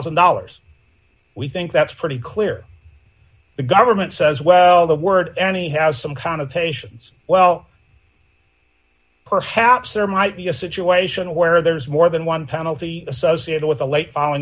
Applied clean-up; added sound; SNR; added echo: none; none; none; none.